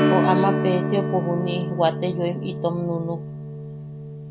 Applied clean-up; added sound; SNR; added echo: none; Strum; 0 dB; none.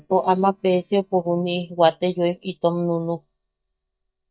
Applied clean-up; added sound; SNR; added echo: neural mask model DeepFilterNet 3.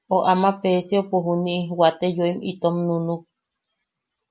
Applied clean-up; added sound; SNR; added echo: none; none; none; none.